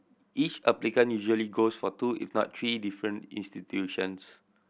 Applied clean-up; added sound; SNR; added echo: none; none; none; none.